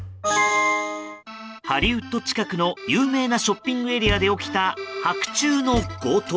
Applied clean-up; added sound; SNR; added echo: none; Thump, thud; 13 dB; none.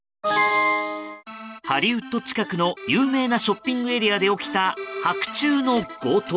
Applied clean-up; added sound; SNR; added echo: none; none; none; none.